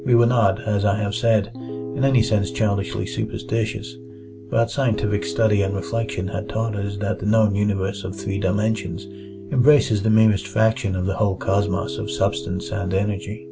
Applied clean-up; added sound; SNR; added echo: none; Piano; 12 dB; none.